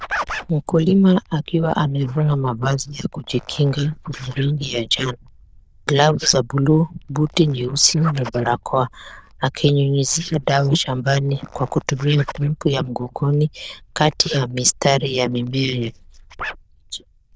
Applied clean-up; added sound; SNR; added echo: neural diffusion model UNIVERSE++.